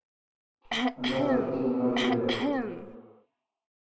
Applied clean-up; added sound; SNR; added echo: none; Cough; -1 dB; reverberation time 2.2 s.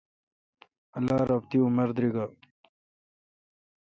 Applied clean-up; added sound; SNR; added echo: none; none; none; none.